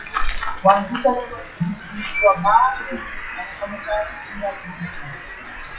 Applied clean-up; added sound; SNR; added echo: classical method WPE with log-MMSE.